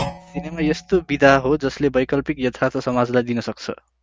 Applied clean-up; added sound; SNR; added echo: neural mask model RNNoise.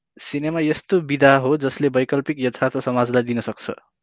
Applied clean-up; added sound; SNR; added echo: none; none; none; none.